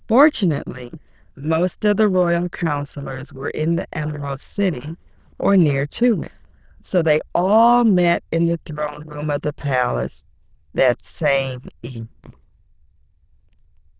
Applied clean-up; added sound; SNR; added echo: neural diffusion model UNIVERSE++.